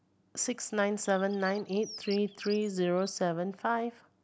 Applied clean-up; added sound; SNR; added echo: none; Bird; 20 dB; none.